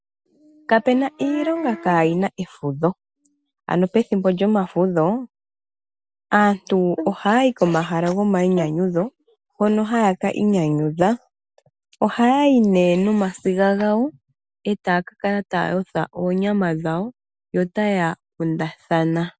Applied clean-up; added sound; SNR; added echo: none; none; none; none.